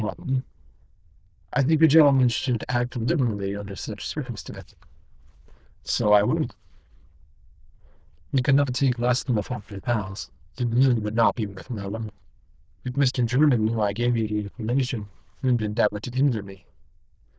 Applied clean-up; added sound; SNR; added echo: neural diffusion model UNIVERSE++.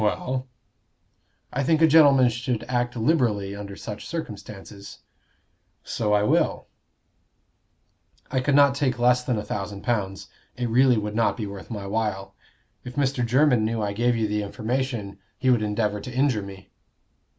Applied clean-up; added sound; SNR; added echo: none; none; none; none.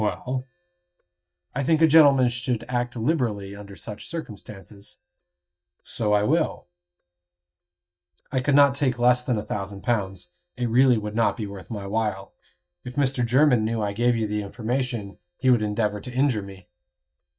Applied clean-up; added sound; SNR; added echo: neural mask model DeepFilterNet 3.